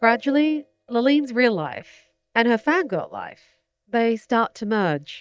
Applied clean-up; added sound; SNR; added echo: neural mask model DeepFilterNet 3.